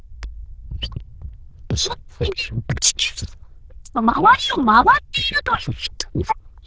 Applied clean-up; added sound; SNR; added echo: neural diffusion model UNIVERSE++.